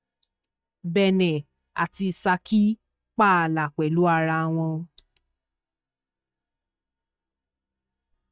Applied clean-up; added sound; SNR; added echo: neural mask model DeepFilterNet 3.